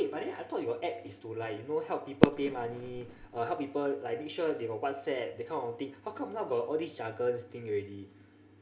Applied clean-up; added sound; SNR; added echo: none; Fireworks; -5 dB; reverberation time 0.3 s.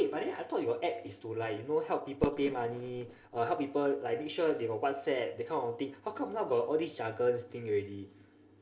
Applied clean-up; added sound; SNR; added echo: neural separator model SepFormer DNS4.